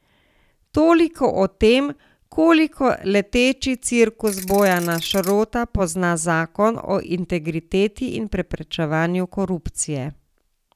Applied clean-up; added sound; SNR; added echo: none; Ratchet, pawl / Percussion; 13 dB; none.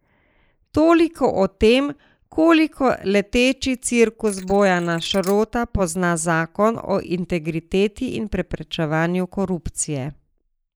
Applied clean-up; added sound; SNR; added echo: neural mask model Resemble Enhance denoiser.